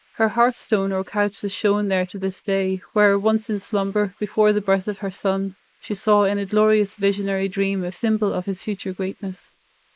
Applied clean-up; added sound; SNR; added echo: neural mask model Resemble Enhance denoiser.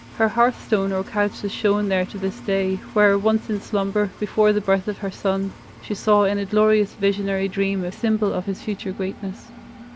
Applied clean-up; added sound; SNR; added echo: none; Engine; 19 dB; none.